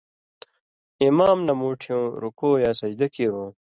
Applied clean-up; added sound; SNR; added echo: none; none; none; none.